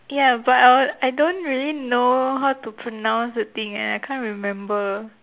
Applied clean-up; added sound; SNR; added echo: none; none; none; none.